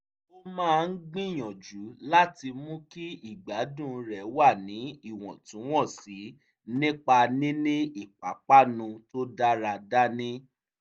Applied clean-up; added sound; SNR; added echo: none; none; none; none.